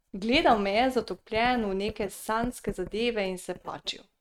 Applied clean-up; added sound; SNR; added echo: neural mask model RNNoise.